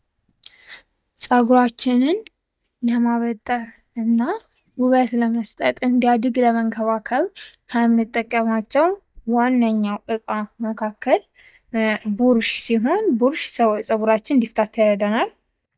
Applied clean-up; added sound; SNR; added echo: neural mask model DeepFilterNet 3.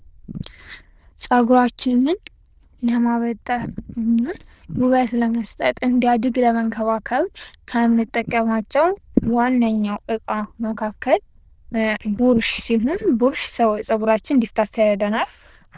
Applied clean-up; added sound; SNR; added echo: neural diffusion model UNIVERSE++.